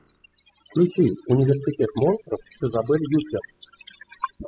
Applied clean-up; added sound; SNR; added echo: classical method spectral subtraction.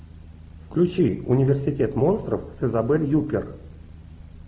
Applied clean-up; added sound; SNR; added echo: none; none; none; none.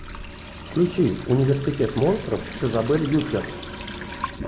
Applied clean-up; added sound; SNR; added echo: none; Sink (filling or washing) / Water tap, faucet; 12 dB; none.